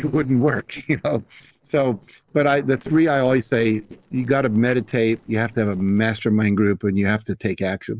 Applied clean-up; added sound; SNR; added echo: neural separator model SepFormer DNS4.